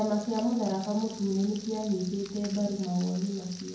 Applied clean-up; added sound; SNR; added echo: none; Frying (food); 17 dB; reverberation time 0.9 s.